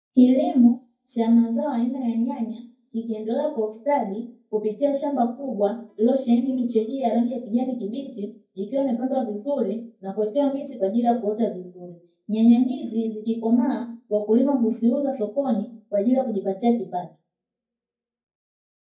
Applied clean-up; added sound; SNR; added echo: neural mask model DeepFilterNet 3.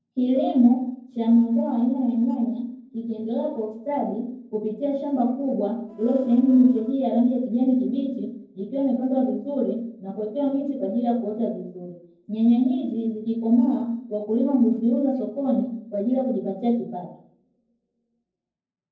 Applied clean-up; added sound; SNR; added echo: neural separator model SepFormer DNS4.